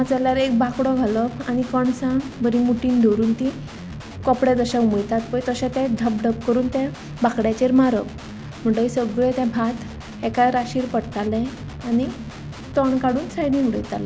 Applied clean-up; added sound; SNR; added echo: none; Guitar; 13 dB; none.